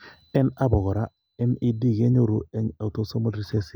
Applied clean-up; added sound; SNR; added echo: none; none; none; none.